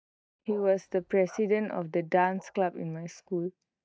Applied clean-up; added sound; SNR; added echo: neural mask model DeepFilterNet 3.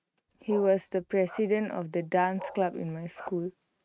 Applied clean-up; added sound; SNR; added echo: neural mask model RNNoise.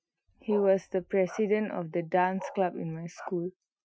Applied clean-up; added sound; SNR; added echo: classical method Wiener filter.